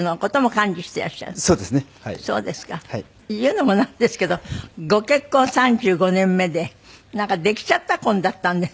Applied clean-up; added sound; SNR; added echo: none; none; none; none.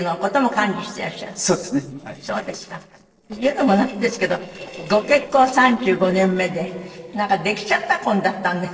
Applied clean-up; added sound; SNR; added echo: neural separator model SepFormer DNS4.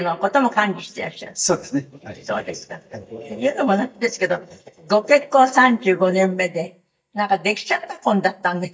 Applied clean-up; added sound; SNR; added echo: neural mask model DeepFilterNet 3.